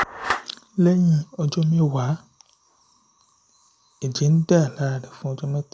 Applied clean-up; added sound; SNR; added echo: none; Clapping; 14 dB; none.